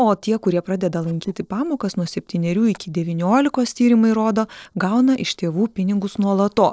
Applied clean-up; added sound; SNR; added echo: neural separator model SepFormer DNS4.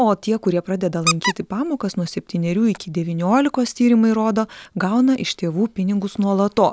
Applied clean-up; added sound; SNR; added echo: none; Squeak; 8 dB; none.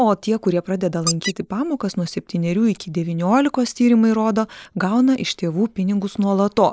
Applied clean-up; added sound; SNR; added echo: neural mask model Resemble Enhance denoiser.